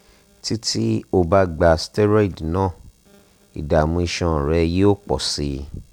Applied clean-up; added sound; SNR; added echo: none; none; none; none.